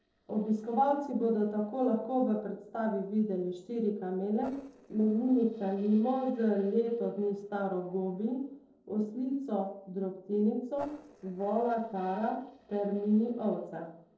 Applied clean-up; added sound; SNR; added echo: neural separator model SepFormer DNS4.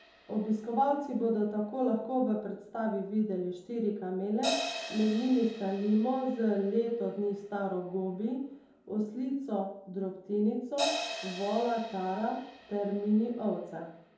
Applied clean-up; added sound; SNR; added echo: none; Crash cymbal; 12 dB; reverberation time 2.6 s.